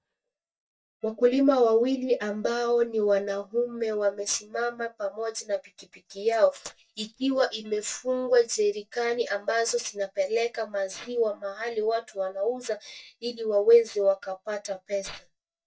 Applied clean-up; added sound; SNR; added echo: neural mask model DeepFilterNet 3.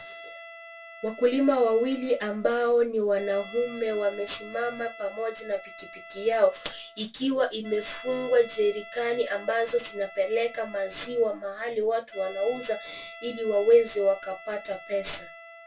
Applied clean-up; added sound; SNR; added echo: none; Wind instrument, woodwind instrument; 18 dB; reverberation time 0.2 s.